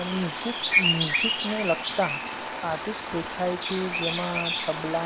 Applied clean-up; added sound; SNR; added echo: none; Bird vocalization, bird call, bird song; -1 dB; none.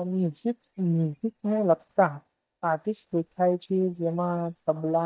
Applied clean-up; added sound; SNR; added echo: neural mask model DeepFilterNet 3.